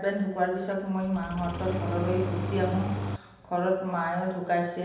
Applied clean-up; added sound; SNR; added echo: none; Engine starting; 3 dB; reverberation time 0.9 s.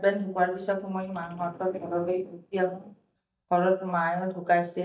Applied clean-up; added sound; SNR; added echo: neural mask model DeepFilterNet 3.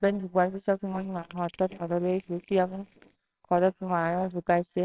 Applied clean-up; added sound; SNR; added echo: neural separator model SepFormer WHAMR!.